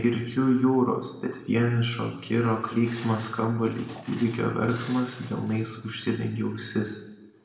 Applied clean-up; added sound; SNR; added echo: none; Glass; 19 dB; reverberation time 0.9 s.